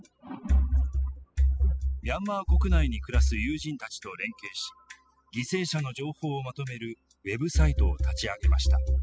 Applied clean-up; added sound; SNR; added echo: classical method spectral subtraction.